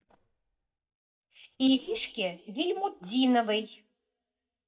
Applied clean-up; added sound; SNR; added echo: neural mask model DeepFilterNet 3.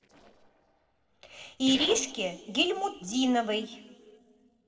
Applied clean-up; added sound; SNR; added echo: neural separator model SepFormer DNS4.